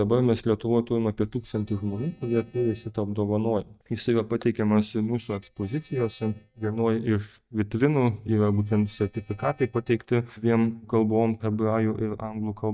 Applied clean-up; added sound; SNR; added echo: neural mask model DeepFilterNet 3.